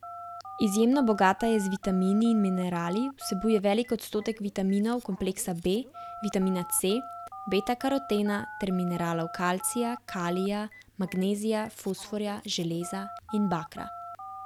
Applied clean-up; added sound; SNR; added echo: none; Telephone; 14 dB; none.